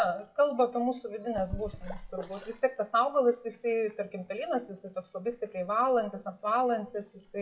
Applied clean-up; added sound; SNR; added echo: classical method WPE with log-MMSE.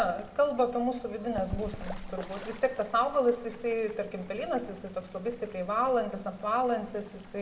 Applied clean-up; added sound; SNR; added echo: none; Bird / Fowl; 14 dB; reverberation time 0.9 s.